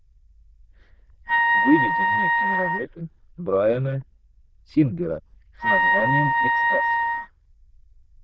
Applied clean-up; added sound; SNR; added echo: neural diffusion model UNIVERSE++.